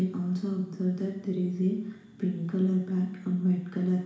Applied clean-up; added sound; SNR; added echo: none; none; none; reverberation time 0.7 s.